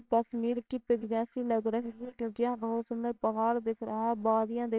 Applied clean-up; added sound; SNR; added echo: neural separator model SepFormer WHAMR!.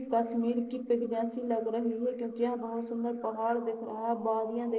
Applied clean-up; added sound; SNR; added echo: neural separator model SepFormer DNS4.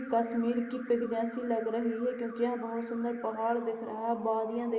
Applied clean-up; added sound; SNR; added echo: none; Alarm; 19 dB; reverberation time 1.5 s.